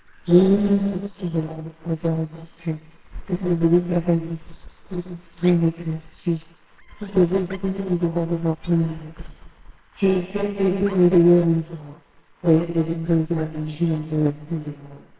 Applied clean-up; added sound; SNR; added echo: neural separator model SepFormer WHAMR!.